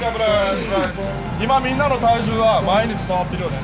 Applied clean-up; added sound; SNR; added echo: none; Wind instrument, woodwind instrument; 12 dB; none.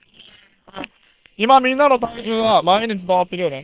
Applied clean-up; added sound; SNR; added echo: neural separator model SepFormer WHAM!.